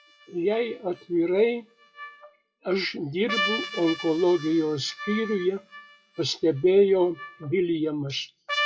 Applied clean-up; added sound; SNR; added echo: classical method WPE with log-MMSE.